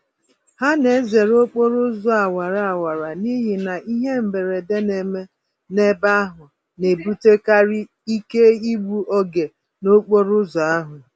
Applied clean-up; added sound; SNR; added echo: none; none; none; none.